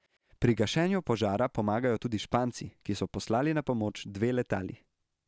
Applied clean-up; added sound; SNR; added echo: none; none; none; none.